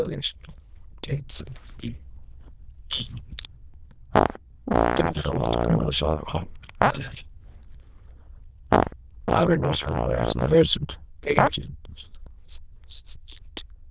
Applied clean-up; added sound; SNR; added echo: neural diffusion model UNIVERSE++.